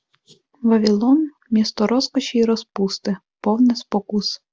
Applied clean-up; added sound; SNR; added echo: none; none; none; none.